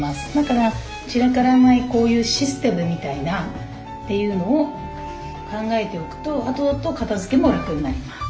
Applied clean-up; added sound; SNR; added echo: none; none; none; none.